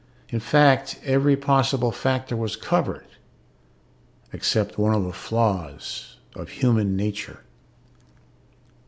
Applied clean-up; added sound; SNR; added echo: none; none; none; none.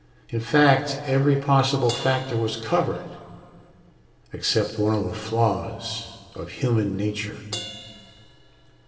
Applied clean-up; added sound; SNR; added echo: none; Crash cymbal; 19 dB; reverberation time 2.0 s.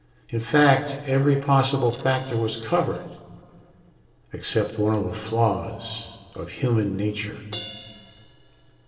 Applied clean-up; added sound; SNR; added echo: neural separator model SepFormer DNS4.